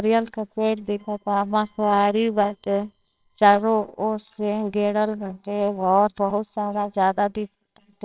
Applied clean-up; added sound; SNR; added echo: neural separator model SepFormer WHAMR!.